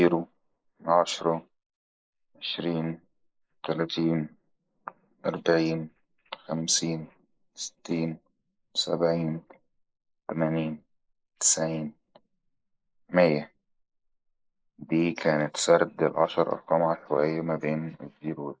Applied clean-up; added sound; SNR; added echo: neural mask model Resemble Enhance denoiser.